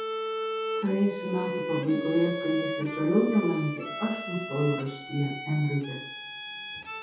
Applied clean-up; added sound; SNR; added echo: none; Bowed string instrument; 6 dB; reverberation time 0.7 s.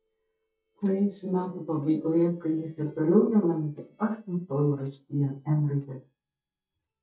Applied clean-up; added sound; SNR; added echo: neural mask model DeepFilterNet 3.